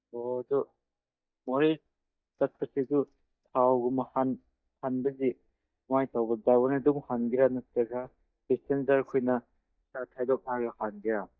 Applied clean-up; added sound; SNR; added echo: neural mask model DeepFilterNet 3.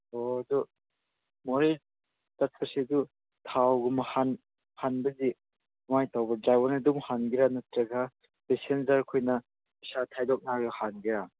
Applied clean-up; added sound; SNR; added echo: none; none; none; none.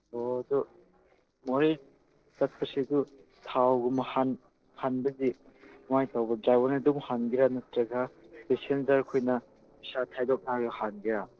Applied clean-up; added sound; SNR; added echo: neural separator model SepFormer DNS4.